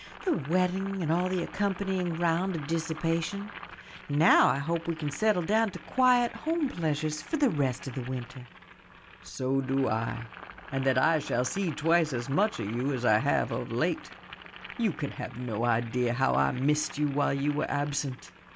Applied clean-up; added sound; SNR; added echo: none; Boiling; 17 dB; none.